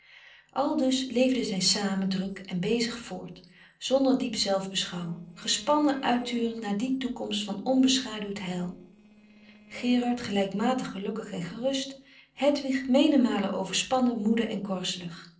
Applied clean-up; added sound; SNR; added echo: neural separator model SepFormer DNS4.